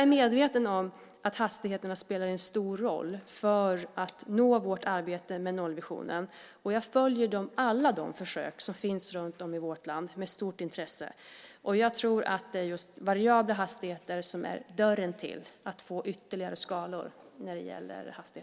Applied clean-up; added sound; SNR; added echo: none; none; none; none.